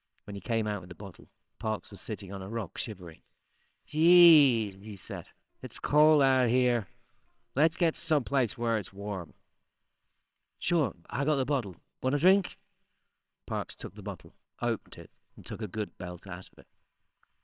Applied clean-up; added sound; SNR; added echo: neural separator model SepFormer WHAMR!.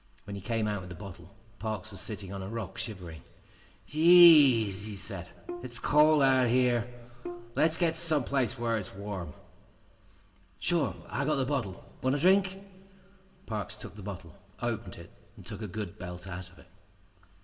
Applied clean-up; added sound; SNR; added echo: none; Bowed string instrument; 14 dB; reverberation time 1.4 s.